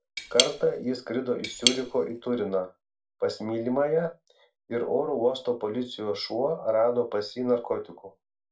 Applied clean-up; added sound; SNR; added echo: none; Cutlery, silverware / Tap; 2 dB; reverberation time 0.2 s.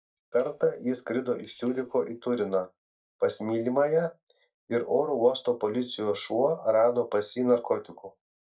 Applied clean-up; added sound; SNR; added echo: neural mask model DeepFilterNet 3.